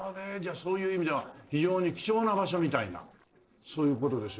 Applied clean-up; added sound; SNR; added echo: neural separator model SepFormer DNS4.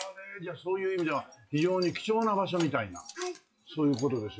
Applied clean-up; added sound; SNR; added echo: classical method WPE with log-MMSE.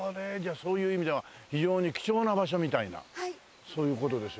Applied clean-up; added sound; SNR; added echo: none; none; none; none.